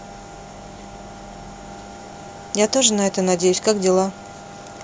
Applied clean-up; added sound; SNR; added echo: none; none; none; none.